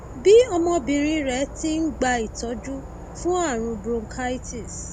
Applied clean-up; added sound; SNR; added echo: none; Insect / Frog; 13 dB; none.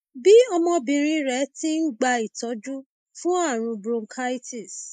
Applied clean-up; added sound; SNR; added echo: neural mask model Resemble Enhance denoiser.